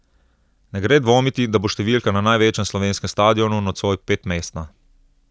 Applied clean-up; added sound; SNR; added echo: none; none; none; none.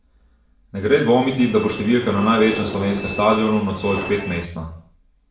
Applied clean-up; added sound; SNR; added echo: none; Train; 11 dB; reverberation time 0.5 s.